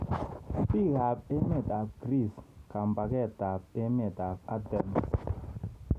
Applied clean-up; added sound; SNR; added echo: none; none; none; none.